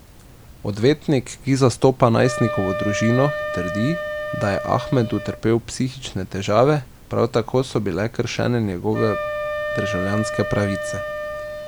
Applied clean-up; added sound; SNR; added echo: none; Wind instrument, woodwind instrument; 8 dB; none.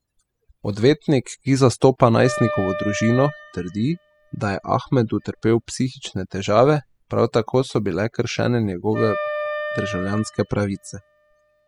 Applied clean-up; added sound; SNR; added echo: classical method spectral subtraction.